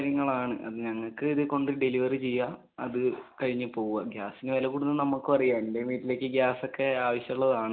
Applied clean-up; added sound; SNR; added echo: none; none; none; none.